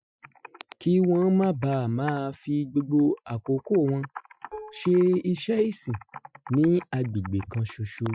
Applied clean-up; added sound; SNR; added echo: classical method Wiener filter.